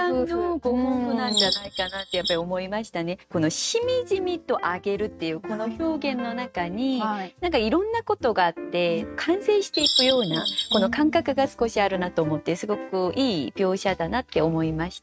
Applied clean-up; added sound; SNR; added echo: neural mask model RNNoise.